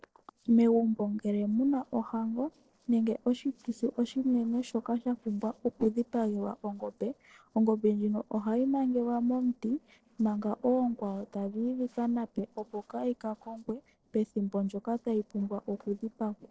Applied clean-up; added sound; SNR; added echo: neural separator model SepFormer DNS4.